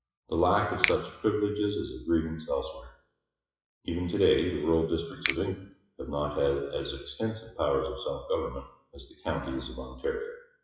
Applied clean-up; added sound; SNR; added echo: classical method WPE with log-MMSE.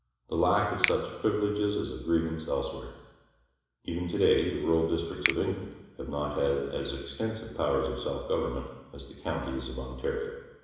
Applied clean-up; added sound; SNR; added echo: none; Finger snapping; 8 dB; reverberation time 1.0 s.